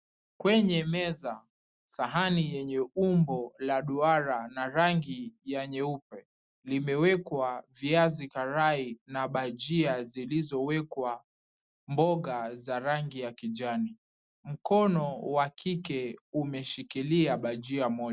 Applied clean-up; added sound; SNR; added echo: none; none; none; none.